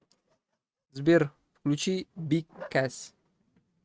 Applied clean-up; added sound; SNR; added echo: neural mask model RNNoise.